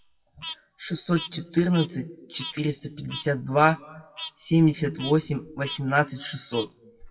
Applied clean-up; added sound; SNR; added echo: classical method WPE with log-MMSE.